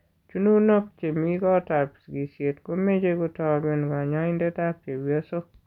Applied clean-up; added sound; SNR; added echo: none; none; none; none.